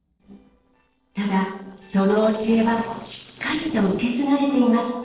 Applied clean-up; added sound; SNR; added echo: neural separator model SepFormer DNS4.